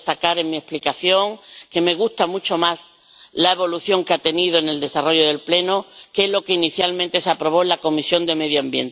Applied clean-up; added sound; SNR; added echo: none; none; none; none.